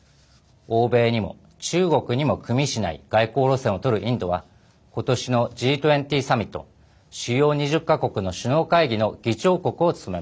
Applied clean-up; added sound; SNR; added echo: none; none; none; none.